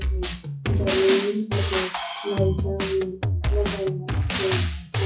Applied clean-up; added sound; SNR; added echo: classical method WPE with log-MMSE.